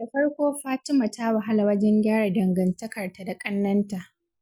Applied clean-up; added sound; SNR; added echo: none; none; none; none.